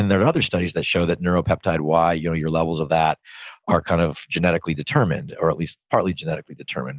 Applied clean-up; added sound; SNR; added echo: none; none; none; none.